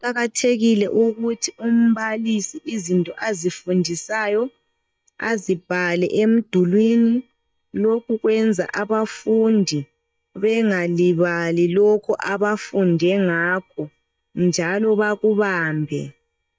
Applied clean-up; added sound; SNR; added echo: neural mask model DeepFilterNet 3.